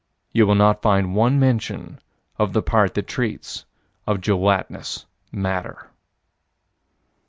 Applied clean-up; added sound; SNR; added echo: none; none; none; none.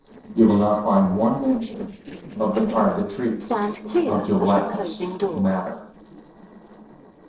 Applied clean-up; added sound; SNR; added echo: neural separator model SepFormer DNS4.